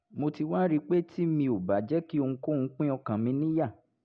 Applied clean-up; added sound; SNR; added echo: none; none; none; none.